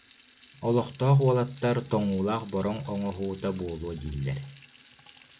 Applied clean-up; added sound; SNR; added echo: none; Sink (filling or washing) / Water tap, faucet; 17 dB; none.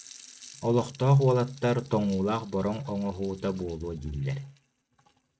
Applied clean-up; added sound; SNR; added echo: neural mask model RNNoise.